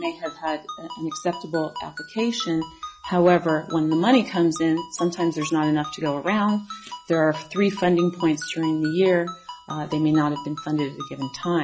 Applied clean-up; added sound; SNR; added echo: classical method log-MMSE.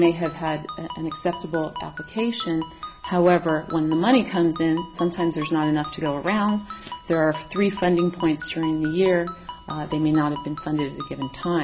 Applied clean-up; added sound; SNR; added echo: none; Ringtone; 14 dB; none.